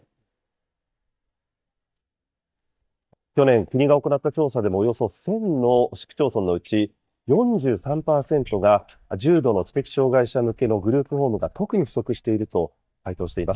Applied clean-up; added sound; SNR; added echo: neural mask model DeepFilterNet 3.